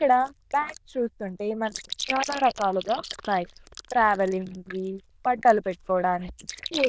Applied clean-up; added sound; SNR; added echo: neural diffusion model UNIVERSE++.